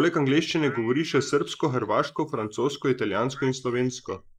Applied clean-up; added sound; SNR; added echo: neural mask model Resemble Enhance denoiser.